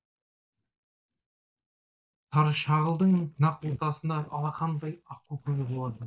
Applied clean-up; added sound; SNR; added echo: neural mask model DeepFilterNet 3.